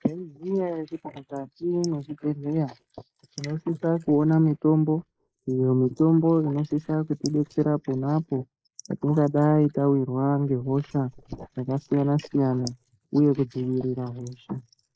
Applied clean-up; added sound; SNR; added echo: neural mask model Resemble Enhance denoiser.